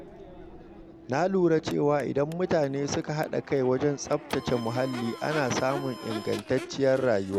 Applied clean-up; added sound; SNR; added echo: none; Crowd / Race car, auto racing / Accelerating, revving, vroom + Printer; 14 dB; none.